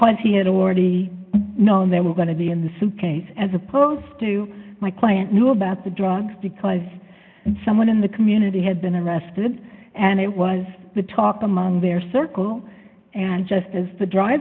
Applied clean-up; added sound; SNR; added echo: none; none; none; none.